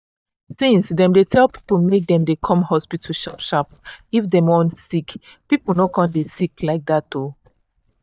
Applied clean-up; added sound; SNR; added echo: neural mask model DeepFilterNet 3.